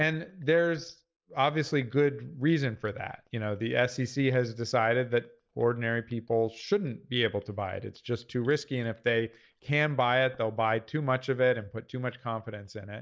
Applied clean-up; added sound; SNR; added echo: neural mask model Resemble Enhance denoiser.